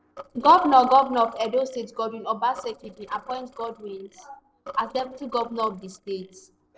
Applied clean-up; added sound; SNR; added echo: neural separator model SepFormer DNS4.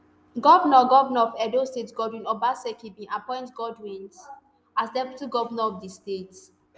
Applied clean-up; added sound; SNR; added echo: none; none; none; none.